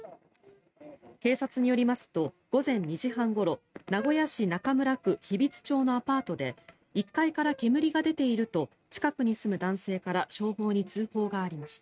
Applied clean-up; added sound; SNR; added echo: neural mask model RNNoise.